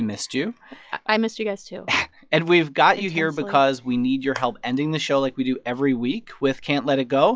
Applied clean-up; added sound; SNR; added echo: classical method log-MMSE.